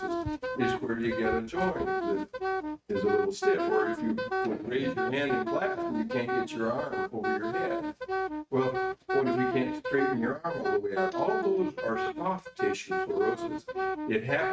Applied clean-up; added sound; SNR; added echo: neural mask model RNNoise.